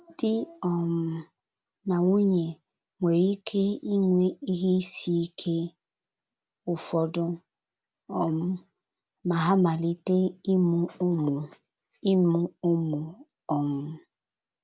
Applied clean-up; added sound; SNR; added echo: none; none; none; none.